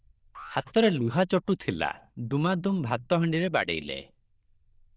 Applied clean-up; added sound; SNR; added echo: neural diffusion model UNIVERSE++.